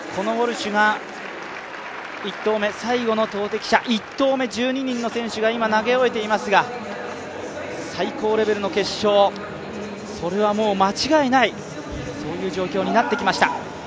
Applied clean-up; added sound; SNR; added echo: none; none; none; none.